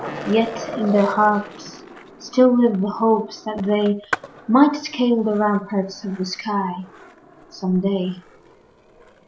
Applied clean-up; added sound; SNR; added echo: none; Skateboard + Fart; 15 dB; none.